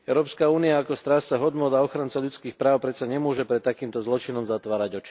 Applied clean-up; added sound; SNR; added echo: none; none; none; none.